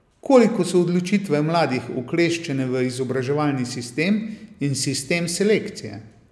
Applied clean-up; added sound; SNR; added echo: none; none; none; none.